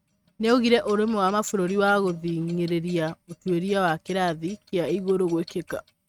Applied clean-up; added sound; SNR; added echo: neural mask model RNNoise.